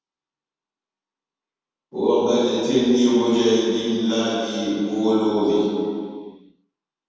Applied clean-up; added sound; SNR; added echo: none; none; none; reverberation time 2.1 s.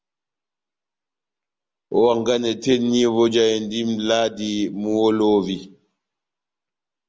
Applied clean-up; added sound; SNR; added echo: none; none; none; none.